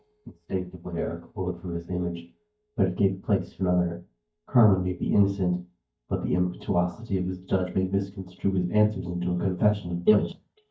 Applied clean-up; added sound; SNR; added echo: neural mask model DeepFilterNet 3.